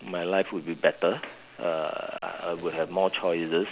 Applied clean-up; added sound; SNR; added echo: none; none; none; none.